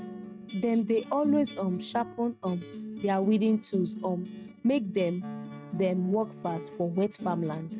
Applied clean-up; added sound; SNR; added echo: neural mask model RNNoise.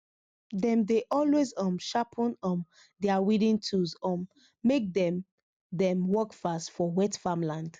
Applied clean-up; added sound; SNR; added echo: none; none; none; none.